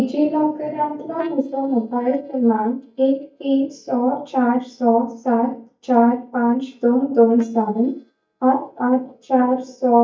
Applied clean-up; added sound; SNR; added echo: neural mask model DeepFilterNet 3.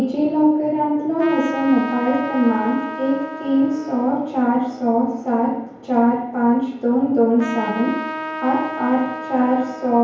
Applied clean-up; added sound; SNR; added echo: none; Trumpet; 12 dB; reverberation time 1.0 s.